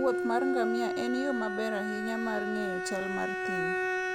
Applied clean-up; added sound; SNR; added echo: none; Bowed string instrument; -1 dB; none.